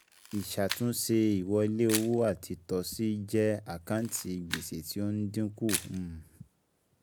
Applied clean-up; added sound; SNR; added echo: none; Camera; 12 dB; none.